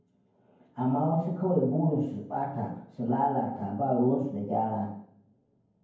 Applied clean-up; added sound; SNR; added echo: none; none; none; reverberation time 0.9 s.